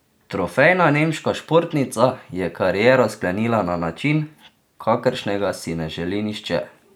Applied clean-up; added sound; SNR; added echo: none; none; none; none.